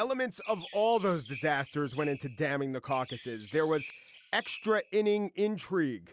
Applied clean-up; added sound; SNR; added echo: none; Chirp, tweet; 17 dB; none.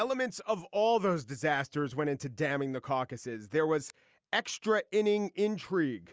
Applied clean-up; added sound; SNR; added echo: none; none; none; none.